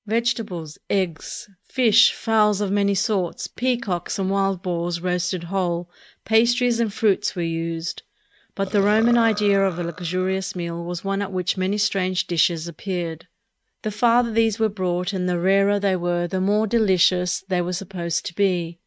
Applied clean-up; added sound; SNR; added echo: neural mask model RNNoise.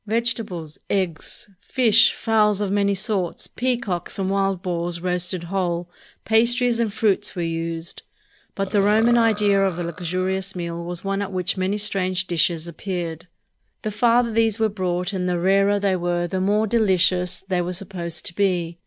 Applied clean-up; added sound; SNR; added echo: neural separator model SepFormer DNS4.